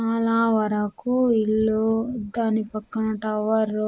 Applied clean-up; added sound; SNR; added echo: neural mask model Resemble Enhance denoiser.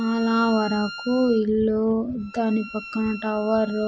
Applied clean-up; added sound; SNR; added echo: none; Bowed string instrument; 16 dB; none.